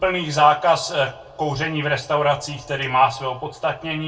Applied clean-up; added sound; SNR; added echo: none; none; none; reverberation time 0.2 s.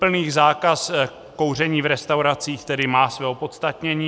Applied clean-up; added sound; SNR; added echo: none; none; none; none.